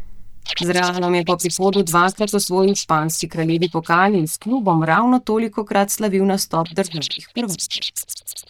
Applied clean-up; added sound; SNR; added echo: neural mask model DeepFilterNet 3.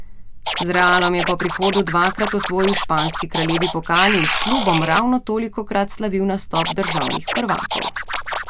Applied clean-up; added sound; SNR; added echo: none; Scratching (performance technique); 4 dB; none.